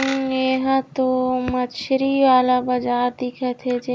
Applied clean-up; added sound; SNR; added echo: none; Coin (dropping); 20 dB; none.